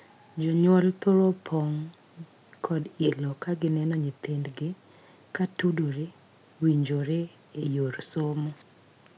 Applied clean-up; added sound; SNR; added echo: none; none; none; none.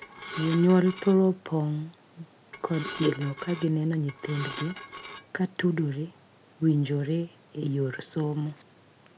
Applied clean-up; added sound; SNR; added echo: none; Dishes, pots, and pans / Glass; 13 dB; none.